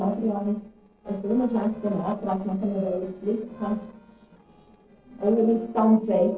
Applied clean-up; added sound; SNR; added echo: neural separator model SepFormer DNS4.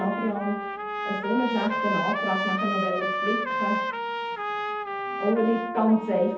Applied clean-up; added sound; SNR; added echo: none; Trumpet; 2 dB; reverberation time 0.6 s.